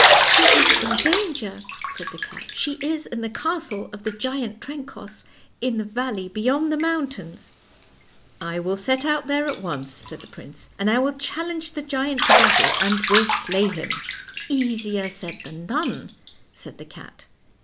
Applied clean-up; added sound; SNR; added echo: none; Bathtub (filling or washing); -2 dB; none.